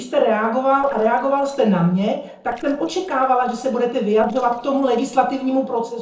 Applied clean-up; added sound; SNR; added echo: neural separator model SepFormer DNS4.